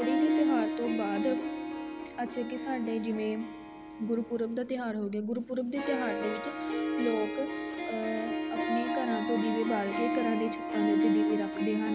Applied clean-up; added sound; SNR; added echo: none; Harp; -1 dB; none.